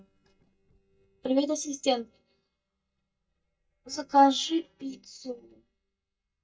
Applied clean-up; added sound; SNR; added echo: neural mask model DeepFilterNet 3.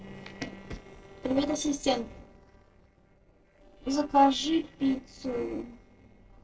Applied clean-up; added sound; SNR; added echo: neural separator model SepFormer DNS4.